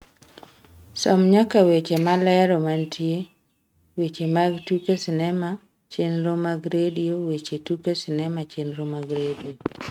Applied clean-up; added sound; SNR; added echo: neural mask model RNNoise.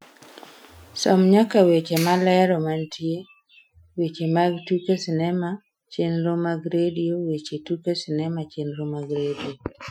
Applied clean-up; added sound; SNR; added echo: classical method Wiener filter.